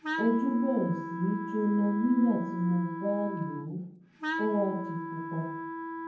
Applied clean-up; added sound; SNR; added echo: none; Wind instrument, woodwind instrument; 7 dB; reverberation time 0.9 s.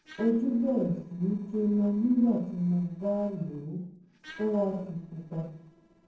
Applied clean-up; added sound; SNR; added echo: neural separator model SepFormer DNS4.